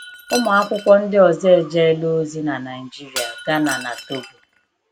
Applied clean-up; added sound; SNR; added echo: none; Shatter; 15 dB; none.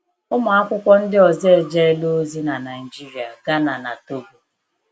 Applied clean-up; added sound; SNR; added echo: none; none; none; none.